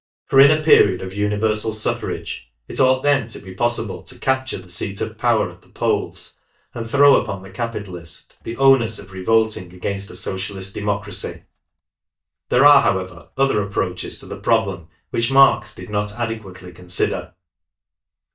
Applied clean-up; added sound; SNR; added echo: neural mask model DeepFilterNet 3.